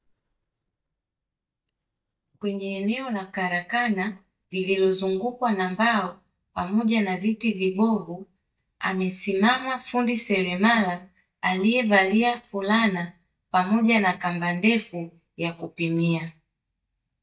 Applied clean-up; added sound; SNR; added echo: neural mask model DeepFilterNet 3.